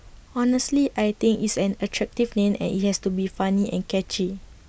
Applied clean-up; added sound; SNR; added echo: none; none; none; none.